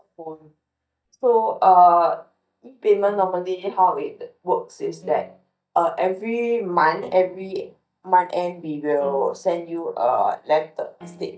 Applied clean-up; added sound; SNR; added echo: neural mask model DeepFilterNet 3.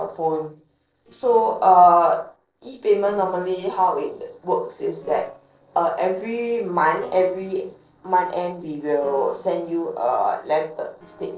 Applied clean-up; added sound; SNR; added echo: neural separator model SepFormer DNS4.